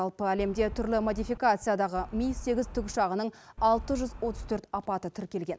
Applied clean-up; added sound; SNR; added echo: none; Wind; 10 dB; none.